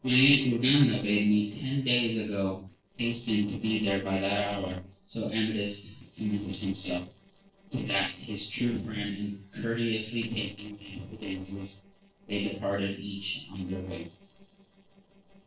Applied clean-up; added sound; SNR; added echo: neural separator model SepFormer DNS4.